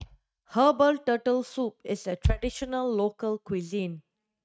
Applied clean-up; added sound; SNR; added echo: neural mask model RNNoise.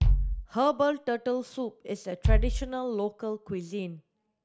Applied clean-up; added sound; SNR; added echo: none; Bass drum; -2 dB; none.